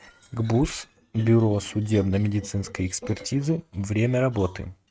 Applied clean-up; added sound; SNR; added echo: neural mask model RNNoise.